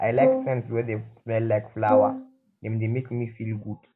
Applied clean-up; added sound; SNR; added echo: none; Brass instrument; 1 dB; none.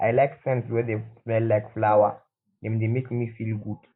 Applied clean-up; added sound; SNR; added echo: neural mask model Resemble Enhance denoiser.